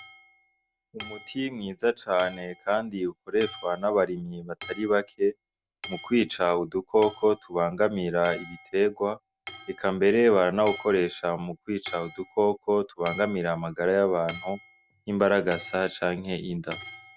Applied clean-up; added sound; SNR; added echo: none; Hammer / Chink, clink; 10 dB; none.